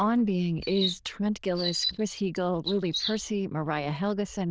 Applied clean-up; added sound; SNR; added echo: neural diffusion model UNIVERSE++.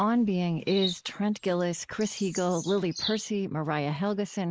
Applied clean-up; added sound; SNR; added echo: neural mask model Resemble Enhance denoiser.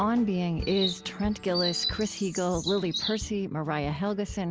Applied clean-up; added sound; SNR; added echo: none; Chirp, tweet; 7 dB; none.